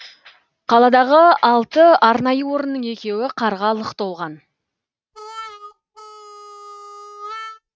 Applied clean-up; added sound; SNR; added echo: neural mask model RNNoise.